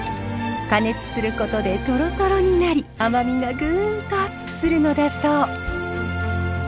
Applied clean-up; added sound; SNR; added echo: none; none; none; none.